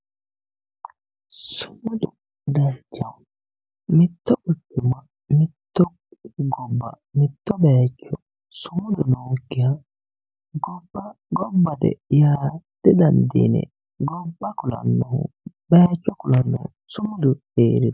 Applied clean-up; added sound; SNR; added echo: none; none; none; none.